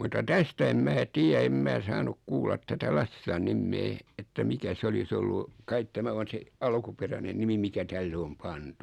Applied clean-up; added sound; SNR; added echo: none; none; none; none.